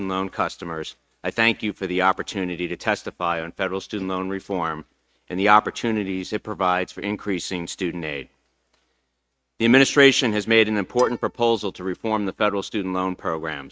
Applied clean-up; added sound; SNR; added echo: neural mask model RNNoise.